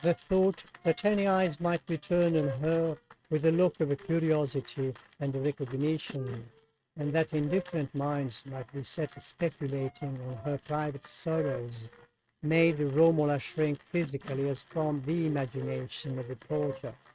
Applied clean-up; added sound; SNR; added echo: neural mask model RNNoise.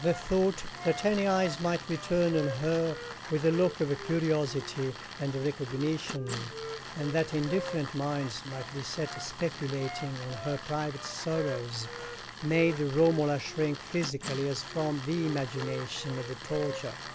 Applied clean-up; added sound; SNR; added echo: none; Tools + Wind instrument, woodwind instrument; 10 dB; none.